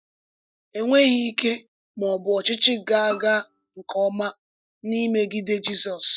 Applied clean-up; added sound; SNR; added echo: neural mask model DeepFilterNet 3.